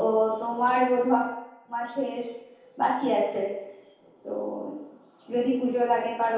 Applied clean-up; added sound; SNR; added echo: none; none; none; reverberation time 0.8 s.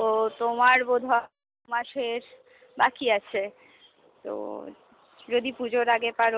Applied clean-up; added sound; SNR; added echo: none; none; none; none.